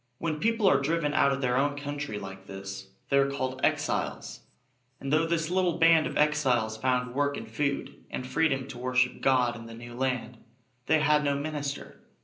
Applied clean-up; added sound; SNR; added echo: none; none; none; reverberation time 0.5 s.